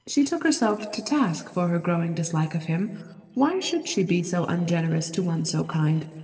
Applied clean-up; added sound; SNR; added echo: neural separator model SepFormer DNS4.